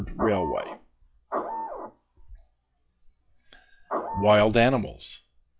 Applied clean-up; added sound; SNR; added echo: classical method log-MMSE.